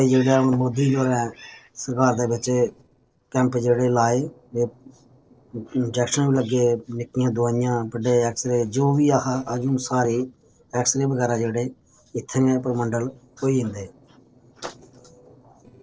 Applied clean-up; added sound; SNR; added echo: neural separator model SepFormer DNS4.